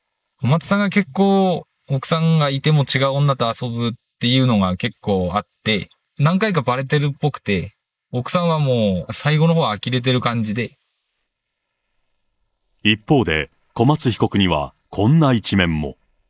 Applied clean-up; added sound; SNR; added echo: neural mask model Resemble Enhance denoiser.